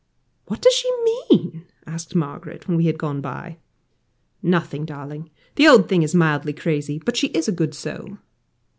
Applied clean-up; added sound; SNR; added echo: none; none; none; none.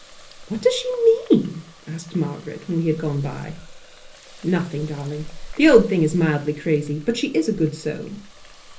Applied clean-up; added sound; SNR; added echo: none; Water tap, faucet; 17 dB; reverberation time 0.3 s.